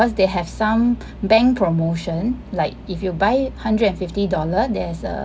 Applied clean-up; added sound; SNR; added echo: none; none; none; none.